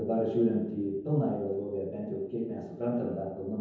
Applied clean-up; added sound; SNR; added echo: none; none; none; reverberation time 0.9 s.